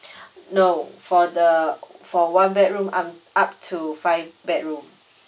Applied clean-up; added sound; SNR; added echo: none; none; none; none.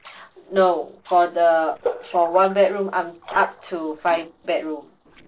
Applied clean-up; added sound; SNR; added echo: neural separator model SepFormer DNS4.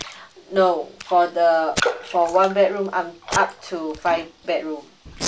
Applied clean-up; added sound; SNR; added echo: none; Packing tape, duct tape + Raindrop; 10 dB; none.